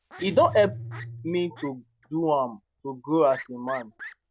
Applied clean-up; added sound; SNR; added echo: none; Fowl + Guitar; 15 dB; none.